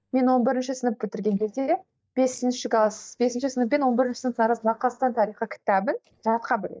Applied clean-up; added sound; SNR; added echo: neural mask model DeepFilterNet 3.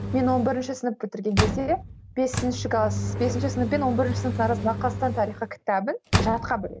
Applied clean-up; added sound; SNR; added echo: none; Engine; 3 dB; none.